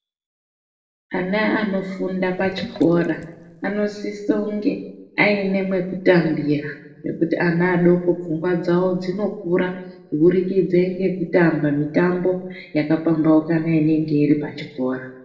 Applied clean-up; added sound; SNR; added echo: neural separator model SepFormer DNS4.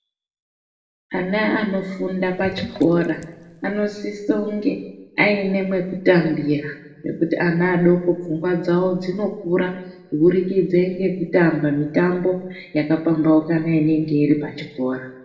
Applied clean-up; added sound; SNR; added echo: none; Sink (filling or washing); 19 dB; reverberation time 0.8 s.